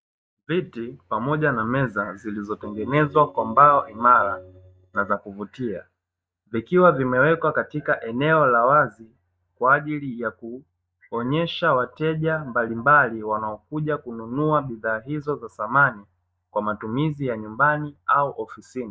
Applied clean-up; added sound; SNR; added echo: neural mask model DeepFilterNet 3.